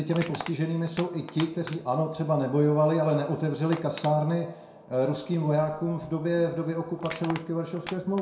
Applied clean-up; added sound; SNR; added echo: none; Crushing; 17 dB; reverberation time 0.6 s.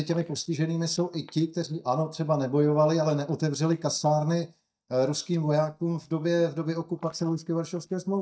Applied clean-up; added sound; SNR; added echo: neural mask model DeepFilterNet 3.